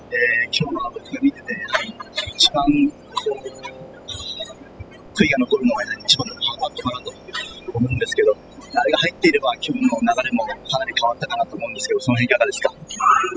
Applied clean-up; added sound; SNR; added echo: classical method spectral subtraction.